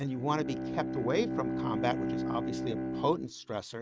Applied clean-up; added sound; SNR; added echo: neural mask model RNNoise.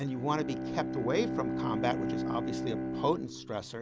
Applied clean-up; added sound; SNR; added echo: none; Bowed string instrument; 1 dB; none.